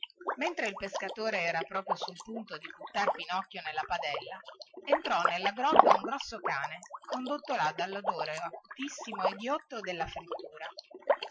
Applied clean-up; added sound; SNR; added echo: classical method Wiener filter.